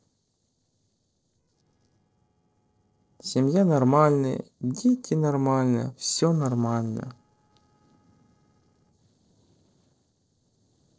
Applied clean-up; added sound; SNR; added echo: neural separator model SepFormer DNS4.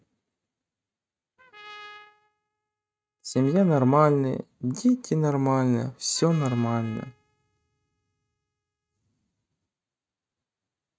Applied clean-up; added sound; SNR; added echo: neural mask model RNNoise.